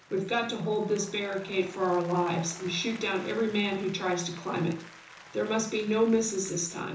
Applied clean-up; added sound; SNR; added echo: none; Applause; 19 dB; reverberation time 0.7 s.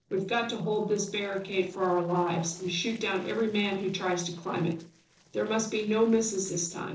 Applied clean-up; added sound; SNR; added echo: neural separator model SepFormer DNS4.